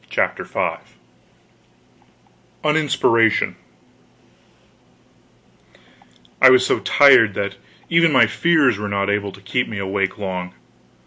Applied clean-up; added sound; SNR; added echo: none; none; none; none.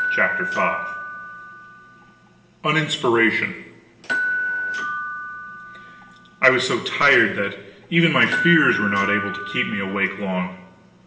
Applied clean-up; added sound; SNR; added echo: none; Door / Bell; 6 dB; reverberation time 1.1 s.